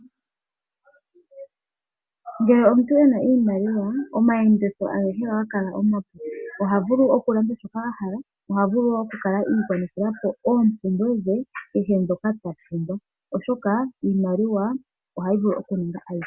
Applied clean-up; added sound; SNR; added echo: none; none; none; none.